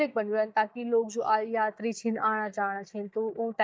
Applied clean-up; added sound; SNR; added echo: neural mask model DeepFilterNet 3.